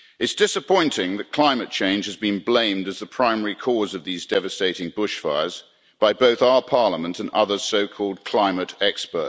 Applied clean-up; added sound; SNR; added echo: none; none; none; none.